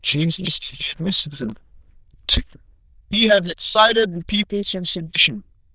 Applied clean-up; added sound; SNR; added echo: neural diffusion model UNIVERSE++.